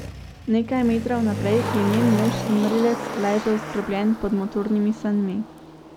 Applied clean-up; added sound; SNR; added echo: none; Motor vehicle (road); 8 dB; none.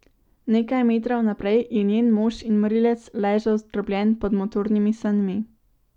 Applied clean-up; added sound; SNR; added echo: none; none; none; none.